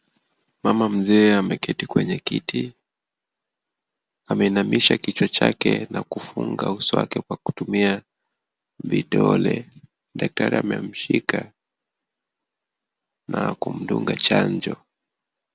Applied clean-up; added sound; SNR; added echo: none; none; none; none.